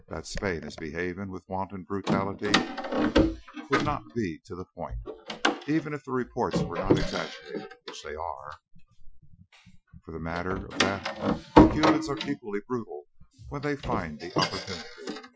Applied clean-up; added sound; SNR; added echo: classical method Wiener filter.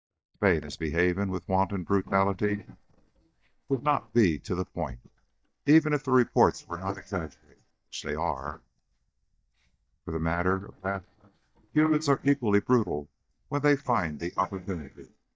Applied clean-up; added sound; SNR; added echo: neural mask model DeepFilterNet 3.